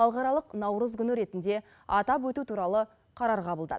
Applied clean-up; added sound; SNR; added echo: none; none; none; none.